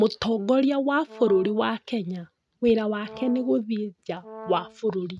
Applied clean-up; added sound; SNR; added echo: neural mask model RNNoise.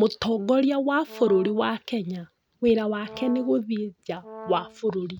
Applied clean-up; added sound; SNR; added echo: none; Brass instrument; 17 dB; none.